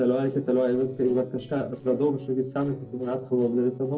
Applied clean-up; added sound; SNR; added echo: neural separator model SepFormer DNS4.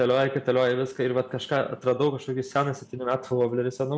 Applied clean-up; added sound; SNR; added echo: none; none; none; none.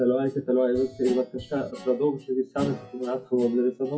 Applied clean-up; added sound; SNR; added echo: classical method WPE with log-MMSE.